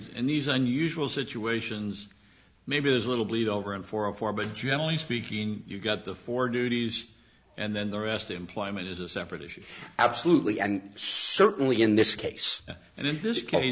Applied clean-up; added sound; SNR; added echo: none; none; none; none.